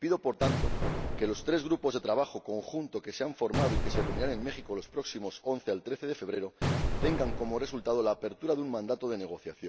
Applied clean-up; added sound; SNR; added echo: none; Explosion; 2 dB; none.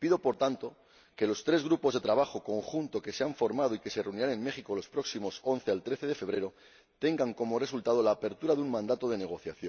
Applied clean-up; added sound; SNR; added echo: none; none; none; none.